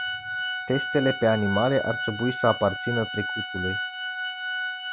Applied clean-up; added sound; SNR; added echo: none; Organ; 4 dB; none.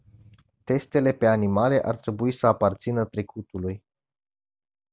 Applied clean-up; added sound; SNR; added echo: none; none; none; none.